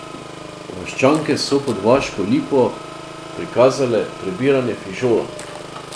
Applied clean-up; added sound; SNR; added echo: none; Engine; 13 dB; none.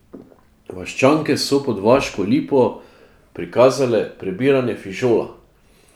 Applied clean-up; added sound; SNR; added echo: none; none; none; none.